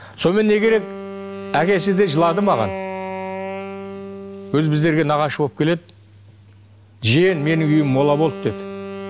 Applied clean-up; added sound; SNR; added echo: none; Wind instrument, woodwind instrument; 12 dB; none.